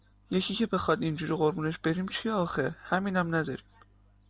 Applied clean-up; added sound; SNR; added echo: none; none; none; none.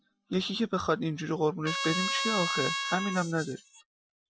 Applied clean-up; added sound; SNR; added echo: classical method Wiener filter.